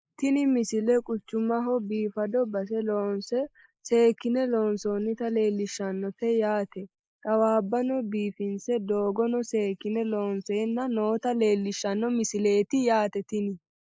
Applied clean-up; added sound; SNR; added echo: neural mask model Resemble Enhance denoiser.